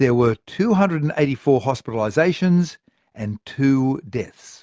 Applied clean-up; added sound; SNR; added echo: none; none; none; none.